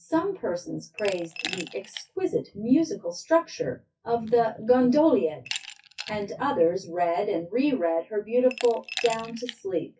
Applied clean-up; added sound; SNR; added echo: classical method WPE with log-MMSE.